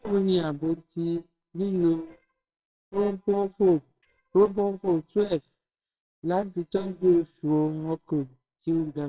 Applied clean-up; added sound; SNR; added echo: neural separator model SepFormer WHAMR!.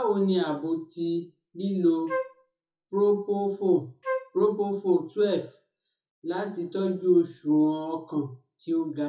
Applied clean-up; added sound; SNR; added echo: classical method WPE with log-MMSE.